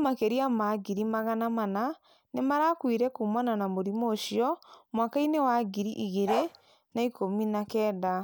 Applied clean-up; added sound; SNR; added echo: none; Bark; 5 dB; none.